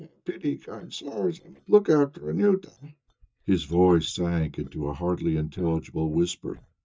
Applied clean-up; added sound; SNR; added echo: neural mask model DeepFilterNet 3.